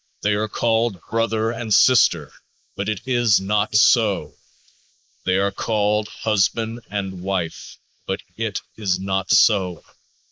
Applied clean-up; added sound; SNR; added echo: neural mask model Resemble Enhance denoiser.